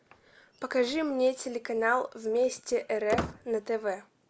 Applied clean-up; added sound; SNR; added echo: none; Squeak; 12 dB; none.